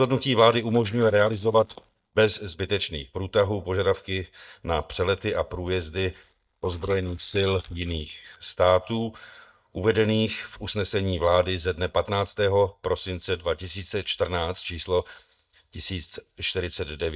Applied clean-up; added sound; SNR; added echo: neural mask model DeepFilterNet 3.